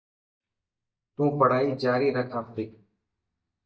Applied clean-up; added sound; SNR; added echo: neural mask model DeepFilterNet 3.